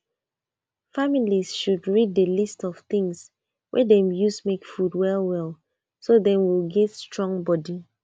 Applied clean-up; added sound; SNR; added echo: none; none; none; none.